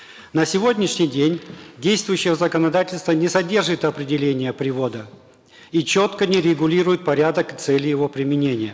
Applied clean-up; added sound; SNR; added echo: none; none; none; none.